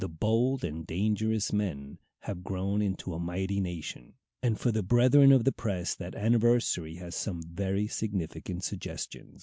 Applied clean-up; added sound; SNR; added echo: none; none; none; none.